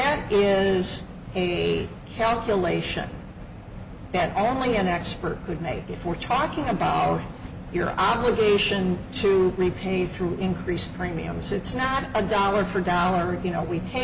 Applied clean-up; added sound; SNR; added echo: none; none; none; none.